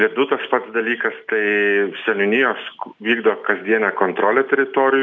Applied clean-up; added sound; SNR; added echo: none; none; none; none.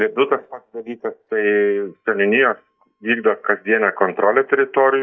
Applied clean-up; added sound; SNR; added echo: neural mask model DeepFilterNet 3.